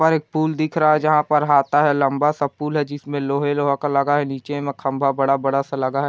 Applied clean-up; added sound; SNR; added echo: none; none; none; none.